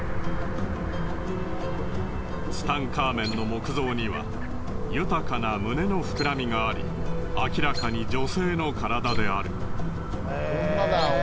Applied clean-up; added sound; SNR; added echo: none; Chirp, tweet; 0 dB; none.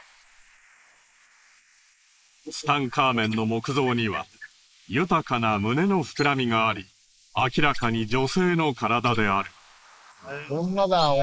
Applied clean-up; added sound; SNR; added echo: neural mask model Resemble Enhance denoiser.